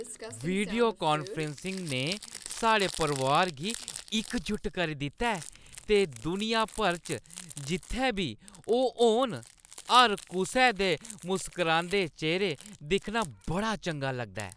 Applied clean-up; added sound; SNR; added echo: none; Crumpling, crinkling; 16 dB; none.